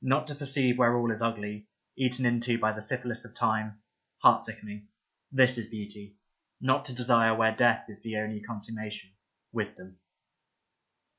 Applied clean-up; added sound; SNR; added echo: none; none; none; none.